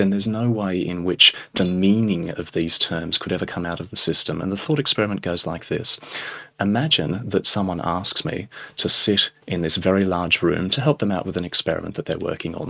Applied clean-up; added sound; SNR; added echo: neural mask model RNNoise.